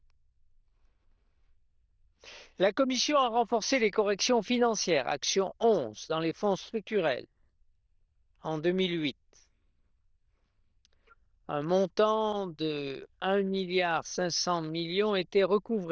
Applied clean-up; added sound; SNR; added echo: neural diffusion model UNIVERSE++.